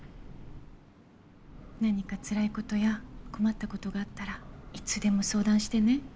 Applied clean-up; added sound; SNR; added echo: none; Train / Breathing; 14 dB; none.